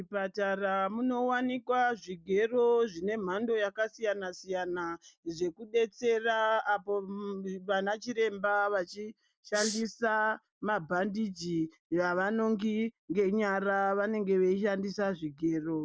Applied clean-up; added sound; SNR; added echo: neural mask model Resemble Enhance denoiser.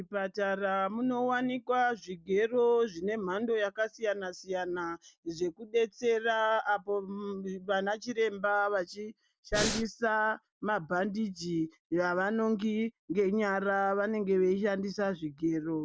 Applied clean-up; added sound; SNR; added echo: none; Breathing; 1 dB; none.